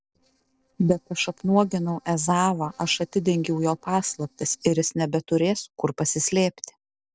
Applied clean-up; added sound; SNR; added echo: neural separator model SepFormer DNS4.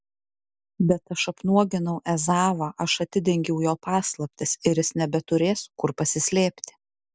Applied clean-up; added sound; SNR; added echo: none; none; none; none.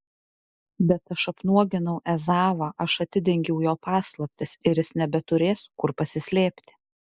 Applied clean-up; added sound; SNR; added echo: neural mask model Resemble Enhance denoiser.